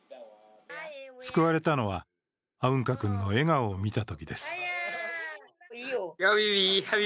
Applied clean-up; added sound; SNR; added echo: none; none; none; none.